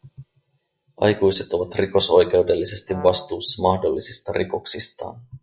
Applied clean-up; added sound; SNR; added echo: classical method log-MMSE.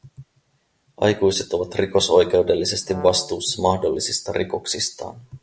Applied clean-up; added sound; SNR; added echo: none; Brass instrument; 18 dB; none.